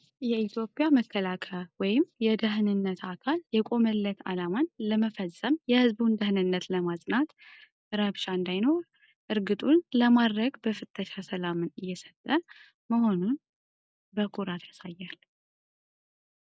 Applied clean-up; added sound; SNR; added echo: none; none; none; none.